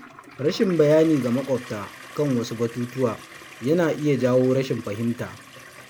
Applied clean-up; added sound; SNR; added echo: none; Toilet flush; 19 dB; none.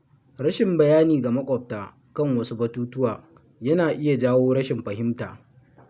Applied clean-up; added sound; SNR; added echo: none; none; none; none.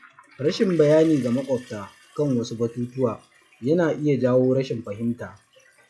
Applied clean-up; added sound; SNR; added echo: classical method log-MMSE.